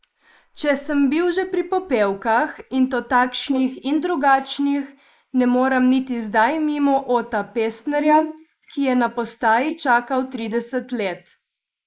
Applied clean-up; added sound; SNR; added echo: neural mask model Resemble Enhance denoiser.